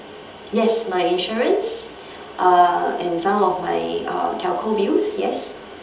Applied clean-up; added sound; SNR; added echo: none; none; none; reverberation time 1.2 s.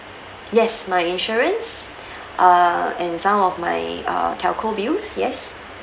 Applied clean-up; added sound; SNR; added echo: none; none; none; none.